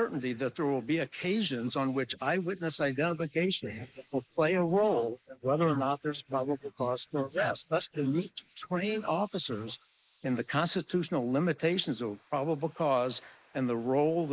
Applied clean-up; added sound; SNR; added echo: neural mask model Resemble Enhance denoiser.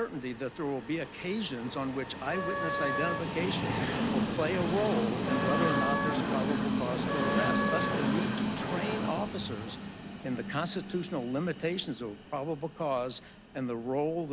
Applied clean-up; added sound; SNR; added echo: none; Wind instrument, woodwind instrument + Train; -1 dB; none.